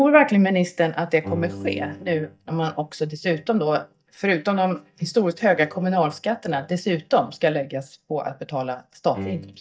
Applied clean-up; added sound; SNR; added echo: neural mask model DeepFilterNet 3.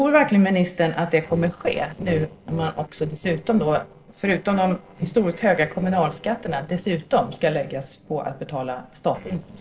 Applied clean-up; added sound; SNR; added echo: neural separator model SepFormer DNS4.